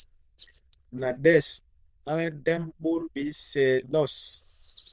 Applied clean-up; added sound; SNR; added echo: neural diffusion model UNIVERSE++.